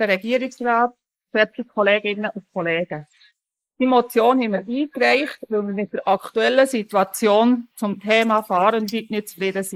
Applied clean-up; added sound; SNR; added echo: neural mask model Resemble Enhance denoiser.